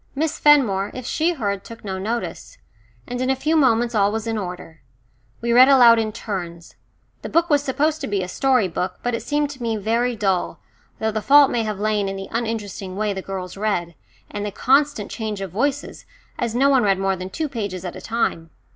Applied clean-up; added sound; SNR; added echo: none; none; none; none.